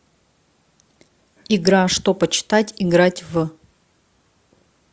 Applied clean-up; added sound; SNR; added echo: none; none; none; none.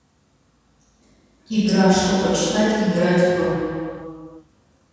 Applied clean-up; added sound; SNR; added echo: none; none; none; reverberation time 2.1 s.